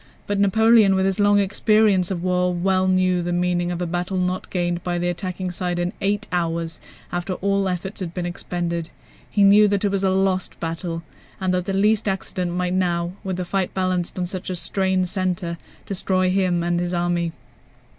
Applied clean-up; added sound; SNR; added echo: none; none; none; none.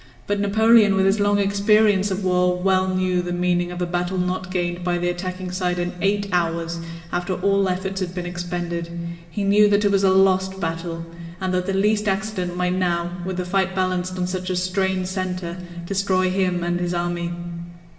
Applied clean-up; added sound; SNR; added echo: none; none; none; reverberation time 1.2 s.